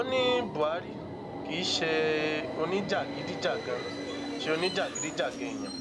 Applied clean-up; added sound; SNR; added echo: none; Subway, metro, underground; 5 dB; none.